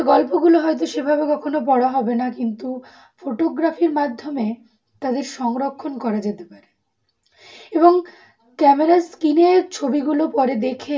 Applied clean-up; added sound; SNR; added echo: none; none; none; reverberation time 0.2 s.